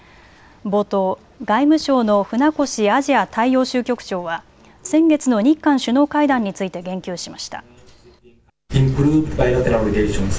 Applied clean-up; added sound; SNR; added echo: none; none; none; none.